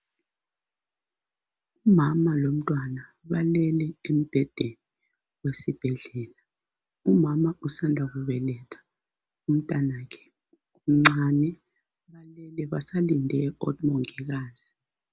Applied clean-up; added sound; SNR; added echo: none; none; none; none.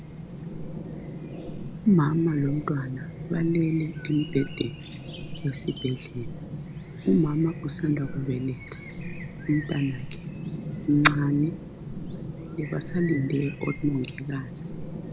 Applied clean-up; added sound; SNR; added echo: none; Chirp, tweet; 8 dB; none.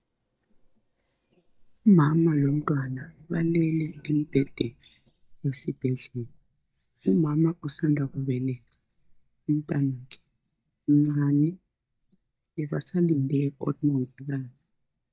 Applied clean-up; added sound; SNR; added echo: neural mask model DeepFilterNet 3.